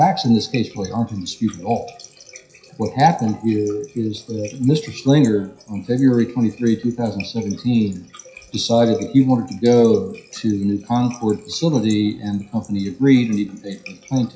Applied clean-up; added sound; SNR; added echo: classical method WPE with log-MMSE.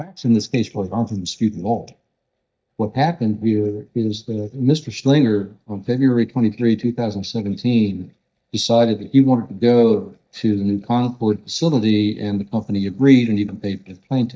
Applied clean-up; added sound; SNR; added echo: neural mask model DeepFilterNet 3.